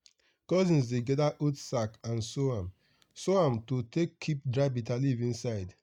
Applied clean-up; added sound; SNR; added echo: neural mask model DeepFilterNet 3.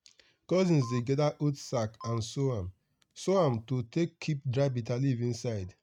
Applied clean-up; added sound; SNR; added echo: neural mask model RNNoise.